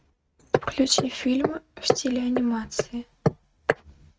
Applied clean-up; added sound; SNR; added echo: neural mask model RNNoise.